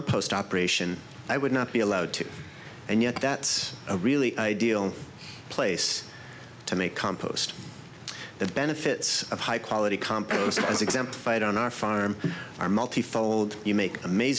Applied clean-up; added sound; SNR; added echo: none; none; none; none.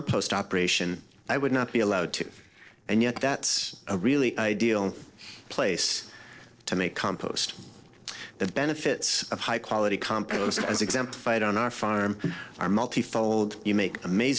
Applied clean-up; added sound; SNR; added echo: neural separator model SepFormer DNS4.